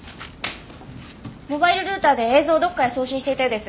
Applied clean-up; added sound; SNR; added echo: none; none; none; none.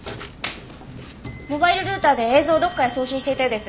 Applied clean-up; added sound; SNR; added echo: none; Clock; 17 dB; none.